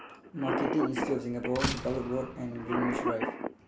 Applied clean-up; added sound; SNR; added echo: none; Cough + Slam; 1 dB; none.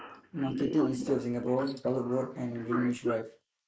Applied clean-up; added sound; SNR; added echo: neural mask model Resemble Enhance denoiser.